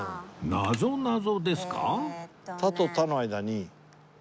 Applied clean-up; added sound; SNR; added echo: none; Telephone; 18 dB; none.